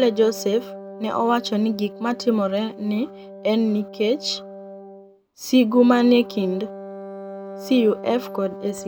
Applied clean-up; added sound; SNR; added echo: none; Wind instrument, woodwind instrument; 15 dB; none.